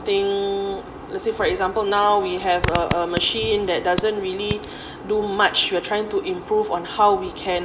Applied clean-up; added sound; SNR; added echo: none; Fart; 8 dB; reverberation time 2.3 s.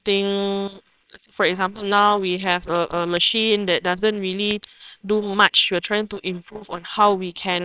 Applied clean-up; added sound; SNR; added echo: neural separator model SepFormer WHAMR!.